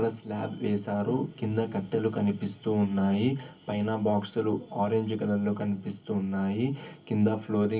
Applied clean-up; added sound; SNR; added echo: none; none; none; reverberation time 0.3 s.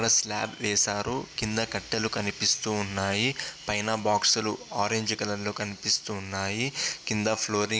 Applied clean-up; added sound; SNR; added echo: none; none; none; none.